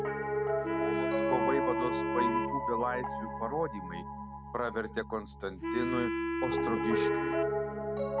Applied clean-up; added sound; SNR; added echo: none; Piano + Wind instrument, woodwind instrument; -5 dB; none.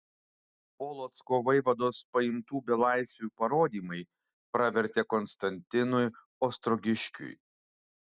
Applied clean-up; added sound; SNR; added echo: none; none; none; none.